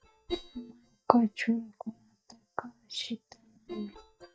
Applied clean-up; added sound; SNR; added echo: neural mask model DeepFilterNet 3.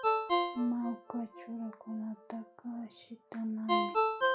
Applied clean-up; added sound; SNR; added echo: none; Ringtone; -4 dB; reverberation time 0.3 s.